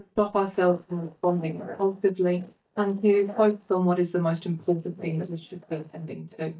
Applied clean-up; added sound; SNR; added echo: neural mask model DeepFilterNet 3.